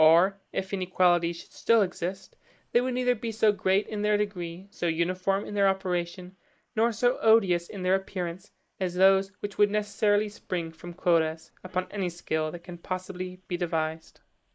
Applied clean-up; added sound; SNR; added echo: neural mask model Resemble Enhance denoiser.